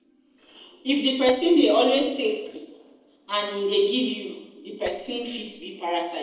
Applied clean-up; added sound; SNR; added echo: neural separator model SepFormer DNS4.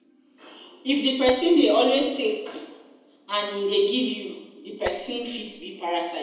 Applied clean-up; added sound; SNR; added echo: none; Tap; 13 dB; reverberation time 0.9 s.